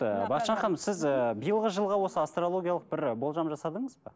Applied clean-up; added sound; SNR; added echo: none; none; none; none.